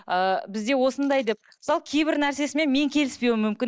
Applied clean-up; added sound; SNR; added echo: neural mask model Resemble Enhance denoiser.